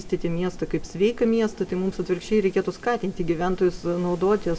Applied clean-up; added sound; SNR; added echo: none; Wind; 12 dB; reverberation time 0.7 s.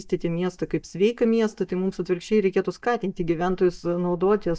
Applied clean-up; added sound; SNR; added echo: neural mask model DeepFilterNet 3.